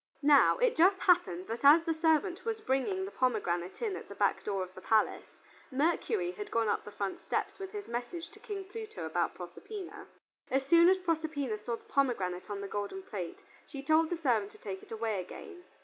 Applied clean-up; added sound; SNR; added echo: none; none; none; none.